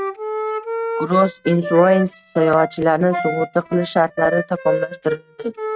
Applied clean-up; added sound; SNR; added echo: neural mask model RNNoise.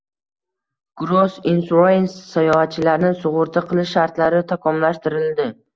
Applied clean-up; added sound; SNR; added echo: none; none; none; none.